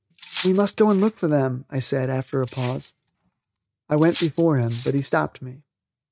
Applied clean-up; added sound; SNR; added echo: neural mask model RNNoise.